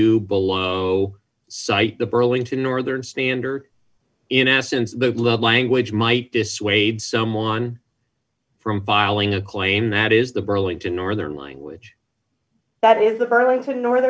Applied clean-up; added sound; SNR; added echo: none; none; none; none.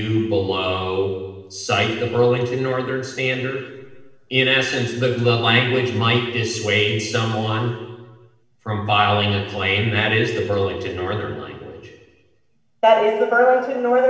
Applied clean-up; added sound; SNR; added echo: none; none; none; reverberation time 1.2 s.